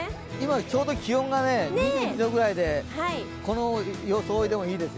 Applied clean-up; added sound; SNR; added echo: none; none; none; none.